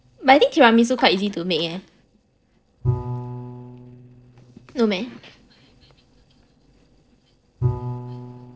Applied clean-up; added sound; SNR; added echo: neural separator model SepFormer DNS4.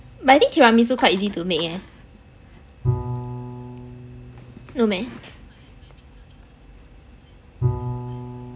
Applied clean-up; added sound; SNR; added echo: none; Bowed string instrument; 9 dB; none.